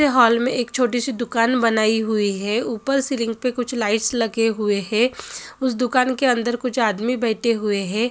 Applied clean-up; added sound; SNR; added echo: none; none; none; none.